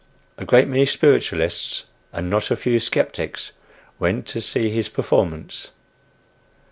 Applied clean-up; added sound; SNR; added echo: none; none; none; none.